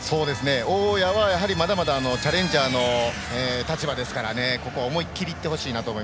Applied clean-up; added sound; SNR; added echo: none; Vehicle; 12 dB; none.